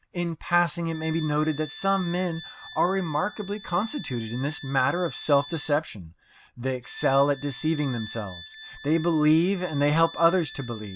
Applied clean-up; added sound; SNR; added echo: none; Wind instrument, woodwind instrument; 17 dB; none.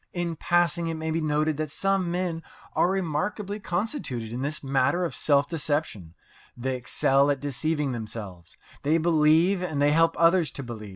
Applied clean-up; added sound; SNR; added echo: none; none; none; none.